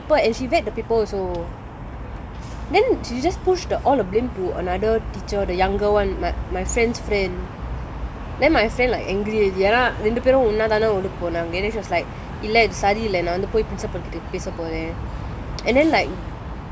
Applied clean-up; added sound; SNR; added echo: none; none; none; none.